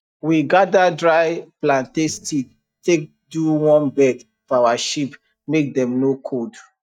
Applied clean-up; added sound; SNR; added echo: neural mask model DeepFilterNet 3.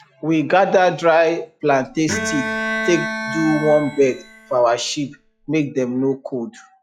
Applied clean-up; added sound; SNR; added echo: classical method log-MMSE.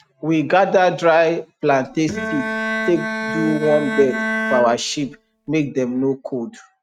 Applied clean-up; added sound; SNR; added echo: neural mask model RNNoise.